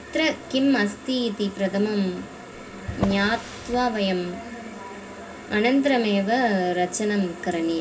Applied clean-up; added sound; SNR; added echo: none; Drawer open or close; 11 dB; reverberation time 0.4 s.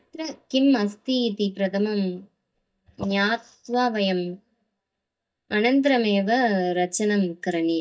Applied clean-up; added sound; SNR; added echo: neural mask model DeepFilterNet 3.